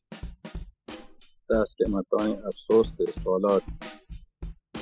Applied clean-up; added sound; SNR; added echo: classical method spectral subtraction.